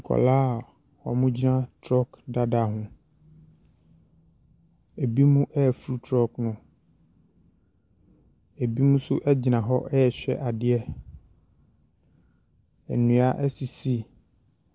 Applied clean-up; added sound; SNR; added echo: none; none; none; none.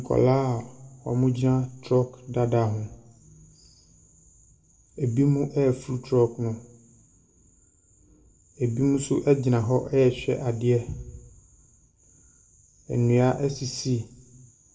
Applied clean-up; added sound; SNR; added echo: none; none; none; reverberation time 0.5 s.